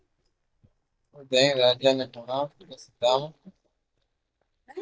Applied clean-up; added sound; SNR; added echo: neural mask model DeepFilterNet 3.